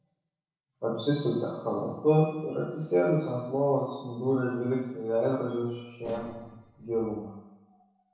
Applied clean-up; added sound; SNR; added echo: neural separator model SepFormer DNS4.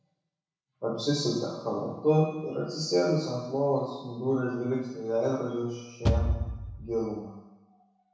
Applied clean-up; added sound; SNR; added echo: none; Bass drum / Thump, thud; 0 dB; reverberation time 1.0 s.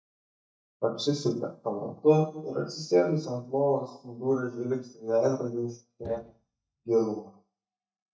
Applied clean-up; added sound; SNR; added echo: neural mask model DeepFilterNet 3.